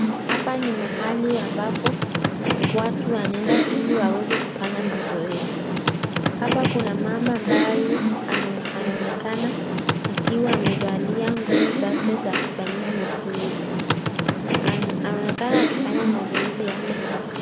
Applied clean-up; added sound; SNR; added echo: none; Computer keyboard; -4 dB; reverberation time 0.8 s.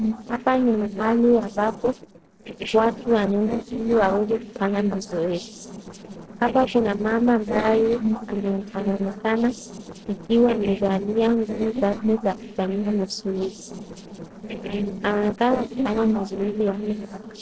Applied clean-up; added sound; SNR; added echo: neural separator model SepFormer DNS4.